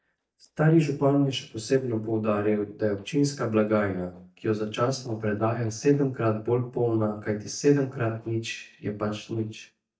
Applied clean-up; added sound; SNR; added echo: neural mask model DeepFilterNet 3.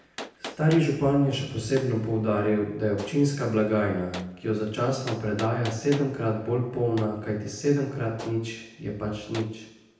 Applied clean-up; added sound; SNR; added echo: none; Gunshot, gunfire; 18 dB; reverberation time 0.9 s.